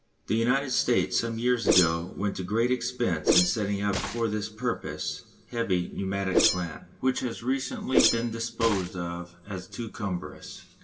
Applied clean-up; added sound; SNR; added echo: none; Whoosh, swoosh, swish; 4 dB; reverberation time 1.8 s.